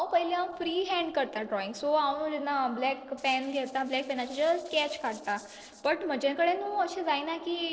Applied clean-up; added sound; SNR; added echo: neural separator model SepFormer DNS4.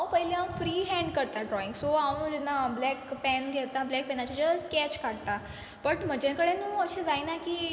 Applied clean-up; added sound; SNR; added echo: none; none; none; none.